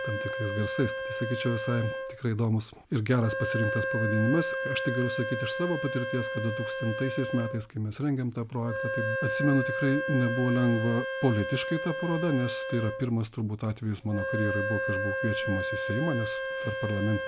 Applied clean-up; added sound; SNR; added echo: none; Wind instrument, woodwind instrument; 4 dB; none.